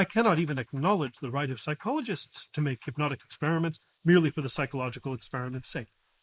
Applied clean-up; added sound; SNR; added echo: neural mask model Resemble Enhance denoiser.